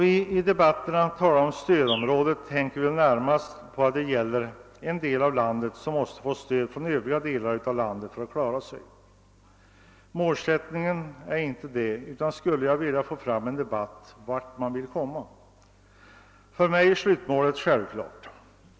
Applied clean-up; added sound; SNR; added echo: none; Bird; 12 dB; none.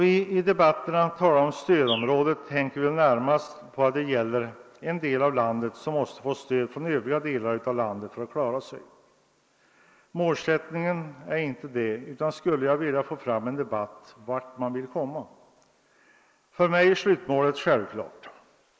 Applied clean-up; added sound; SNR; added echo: neural mask model Resemble Enhance denoiser.